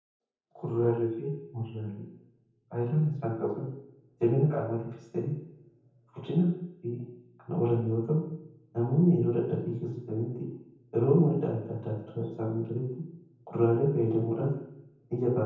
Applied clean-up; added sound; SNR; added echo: none; none; none; reverberation time 0.9 s.